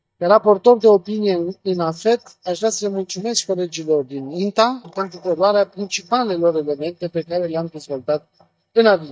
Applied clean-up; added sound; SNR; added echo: neural mask model DeepFilterNet 3.